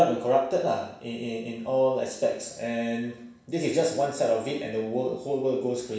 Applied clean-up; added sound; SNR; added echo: none; none; none; reverberation time 0.7 s.